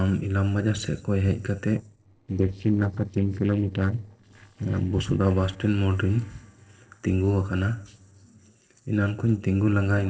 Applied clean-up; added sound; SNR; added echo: neural separator model SepFormer DNS4.